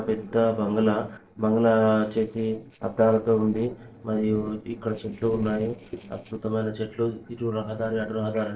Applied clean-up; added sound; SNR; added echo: neural separator model SepFormer DNS4.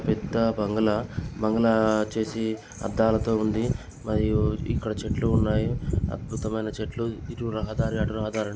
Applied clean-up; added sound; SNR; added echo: none; none; none; none.